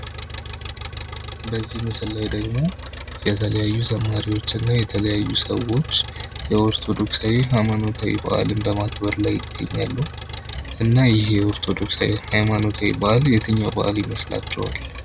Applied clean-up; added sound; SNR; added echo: none; Engine; 11 dB; none.